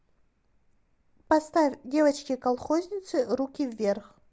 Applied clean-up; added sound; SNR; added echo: none; none; none; none.